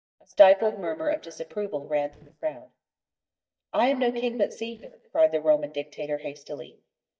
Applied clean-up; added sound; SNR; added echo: neural mask model DeepFilterNet 3.